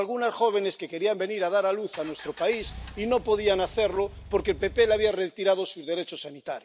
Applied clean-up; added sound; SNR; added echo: none; Engine; 16 dB; none.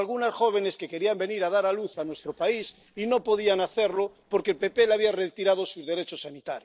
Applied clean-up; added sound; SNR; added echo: neural separator model SepFormer DNS4.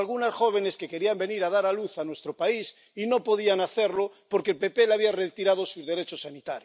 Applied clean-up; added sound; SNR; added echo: none; none; none; none.